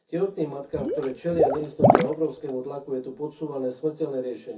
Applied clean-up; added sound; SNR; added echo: none; Water / Liquid; -2 dB; reverberation time 0.3 s.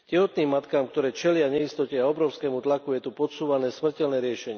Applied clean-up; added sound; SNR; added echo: none; none; none; none.